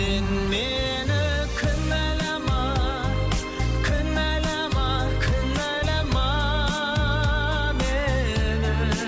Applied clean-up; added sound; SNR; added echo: none; none; none; none.